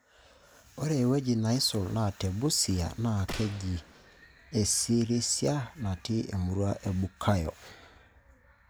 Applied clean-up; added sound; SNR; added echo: none; Gunshot, gunfire; 16 dB; none.